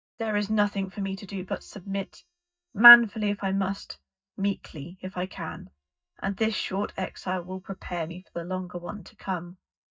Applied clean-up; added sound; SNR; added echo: neural mask model DeepFilterNet 3.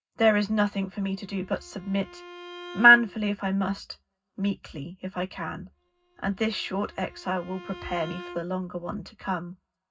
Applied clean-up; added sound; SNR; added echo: none; Bowed string instrument; 18 dB; reverberation time 0.4 s.